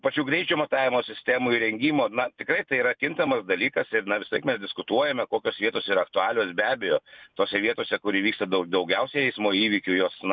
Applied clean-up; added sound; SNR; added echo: none; none; none; none.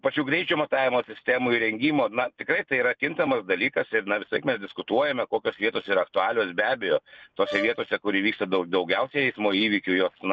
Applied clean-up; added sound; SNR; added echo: neural separator model SepFormer DNS4.